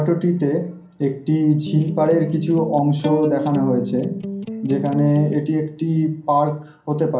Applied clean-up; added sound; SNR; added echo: none; Electric guitar; 8 dB; reverberation time 0.6 s.